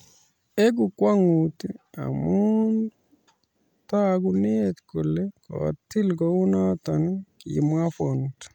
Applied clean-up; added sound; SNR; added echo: none; none; none; none.